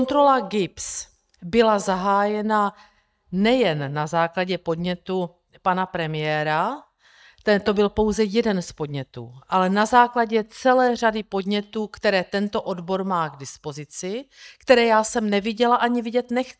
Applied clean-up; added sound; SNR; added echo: neural mask model DeepFilterNet 3.